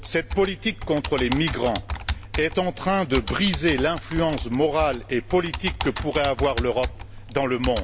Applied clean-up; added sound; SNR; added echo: none; Computer keyboard; 8 dB; none.